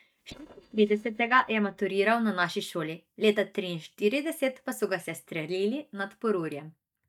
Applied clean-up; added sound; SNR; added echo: neural mask model DeepFilterNet 3.